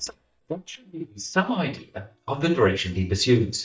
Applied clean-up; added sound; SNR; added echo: neural mask model DeepFilterNet 3.